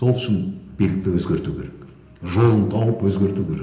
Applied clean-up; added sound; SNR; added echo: none; none; none; reverberation time 0.8 s.